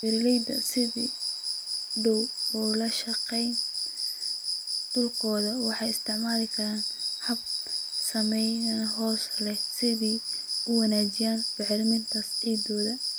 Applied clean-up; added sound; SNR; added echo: none; Cricket; 2 dB; none.